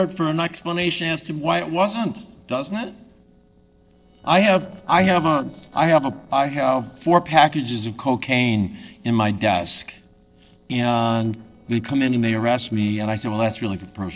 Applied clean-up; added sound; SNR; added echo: neural separator model SepFormer DNS4.